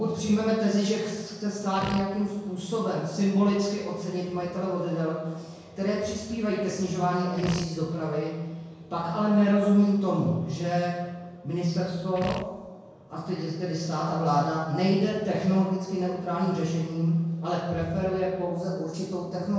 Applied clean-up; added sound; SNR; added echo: none; Fart; 9 dB; reverberation time 1.0 s.